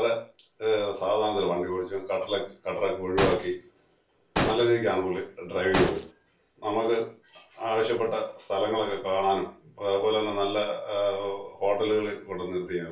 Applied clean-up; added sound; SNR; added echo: none; Explosion; 4 dB; reverberation time 0.3 s.